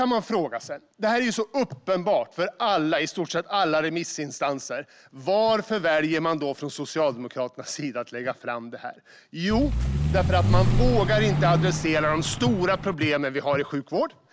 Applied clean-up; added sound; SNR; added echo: none; Vehicle; -2 dB; none.